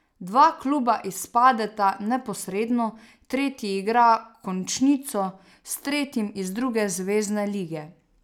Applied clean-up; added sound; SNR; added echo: none; none; none; none.